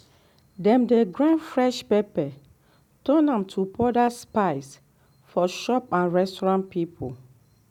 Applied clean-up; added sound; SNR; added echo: none; none; none; none.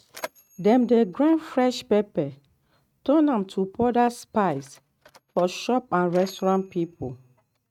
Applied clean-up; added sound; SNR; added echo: neural mask model RNNoise.